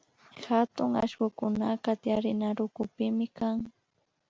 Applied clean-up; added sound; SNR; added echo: none; none; none; none.